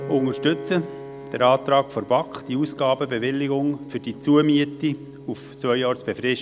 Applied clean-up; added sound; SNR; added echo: none; Piano; 15 dB; none.